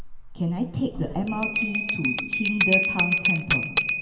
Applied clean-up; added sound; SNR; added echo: none; Bell; -2 dB; reverberation time 2.2 s.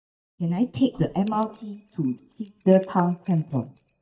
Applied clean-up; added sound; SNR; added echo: neural mask model DeepFilterNet 3.